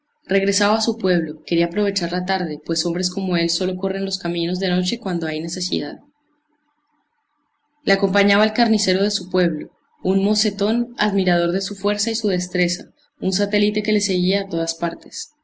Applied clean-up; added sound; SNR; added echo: none; none; none; none.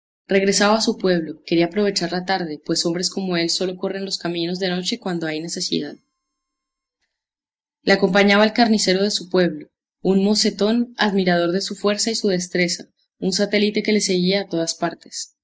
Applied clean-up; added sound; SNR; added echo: neural mask model DeepFilterNet 3.